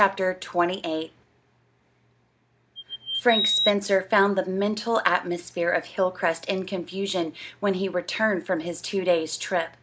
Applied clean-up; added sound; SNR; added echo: none; Bird vocalization, bird call, bird song; 1 dB; none.